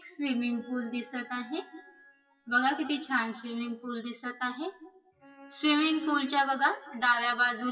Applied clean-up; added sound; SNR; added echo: classical method WPE with log-MMSE.